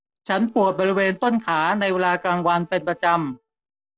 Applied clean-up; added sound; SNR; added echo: neural separator model SepFormer DNS4.